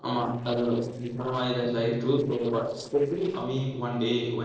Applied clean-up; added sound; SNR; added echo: neural separator model SepFormer DNS4.